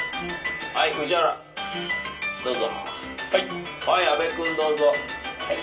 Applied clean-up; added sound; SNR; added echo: none; Brass instrument; 17 dB; reverberation time 0.3 s.